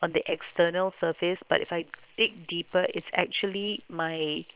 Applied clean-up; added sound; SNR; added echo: neural separator model SepFormer WHAM!.